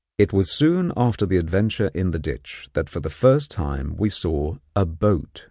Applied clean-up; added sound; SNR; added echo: none; none; none; none.